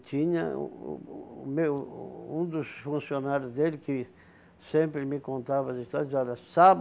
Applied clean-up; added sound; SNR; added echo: none; none; none; none.